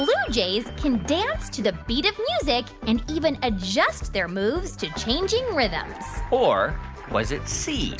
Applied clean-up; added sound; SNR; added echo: none; none; none; none.